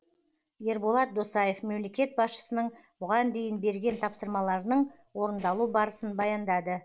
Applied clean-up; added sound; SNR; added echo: neural separator model SepFormer DNS4.